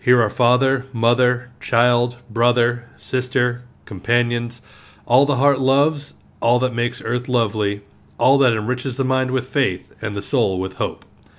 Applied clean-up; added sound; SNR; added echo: none; none; none; none.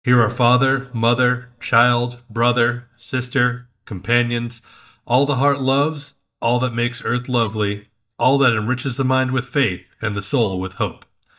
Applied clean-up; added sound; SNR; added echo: neural mask model DeepFilterNet 3.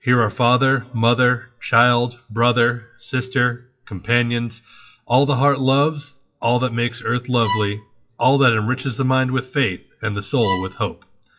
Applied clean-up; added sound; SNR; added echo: classical method WPE with log-MMSE.